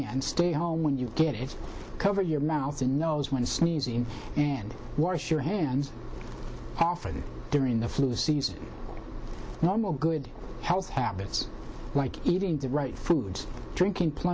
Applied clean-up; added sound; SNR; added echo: none; none; none; none.